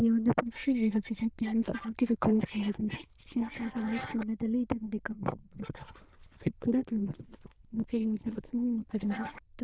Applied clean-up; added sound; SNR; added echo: neural diffusion model UNIVERSE++.